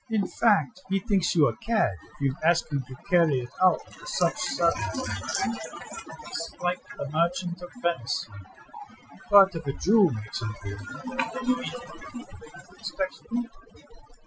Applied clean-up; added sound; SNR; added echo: classical method Wiener filter.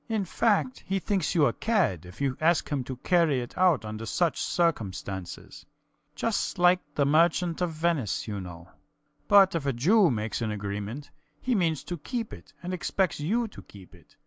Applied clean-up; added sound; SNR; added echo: none; none; none; none.